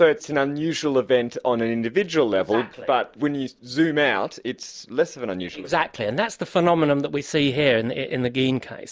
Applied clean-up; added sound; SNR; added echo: none; none; none; none.